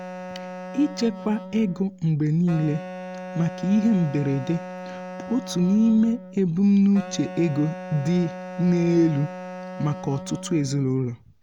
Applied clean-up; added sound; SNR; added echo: none; Wind instrument, woodwind instrument; 13 dB; none.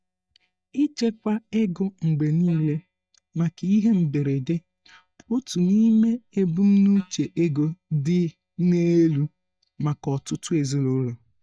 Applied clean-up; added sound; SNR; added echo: neural mask model DeepFilterNet 3.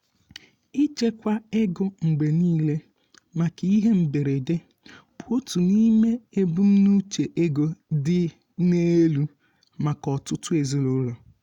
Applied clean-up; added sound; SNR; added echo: none; none; none; none.